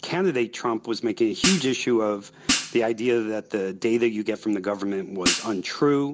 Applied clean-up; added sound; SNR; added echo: none; Hi-hat; 4 dB; none.